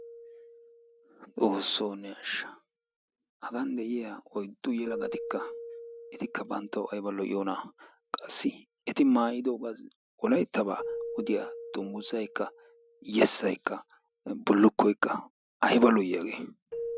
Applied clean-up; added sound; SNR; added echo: none; Keyboard (musical); 14 dB; none.